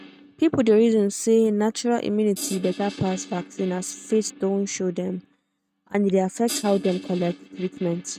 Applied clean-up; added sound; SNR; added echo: neural mask model RNNoise.